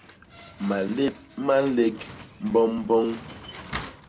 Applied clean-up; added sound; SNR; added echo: none; Slam; 15 dB; none.